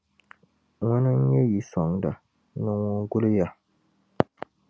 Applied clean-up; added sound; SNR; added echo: none; none; none; none.